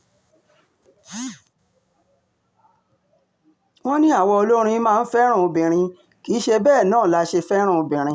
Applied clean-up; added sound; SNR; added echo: none; none; none; none.